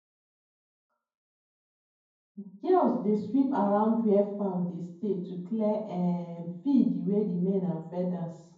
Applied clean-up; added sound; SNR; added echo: none; none; none; reverberation time 0.9 s.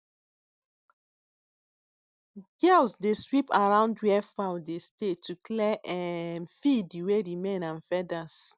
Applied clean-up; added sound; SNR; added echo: none; none; none; none.